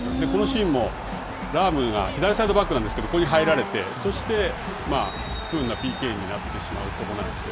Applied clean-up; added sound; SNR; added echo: none; Drum / Drum kit; 12 dB; none.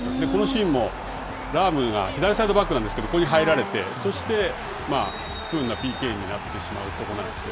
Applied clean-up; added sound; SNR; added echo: none; none; none; none.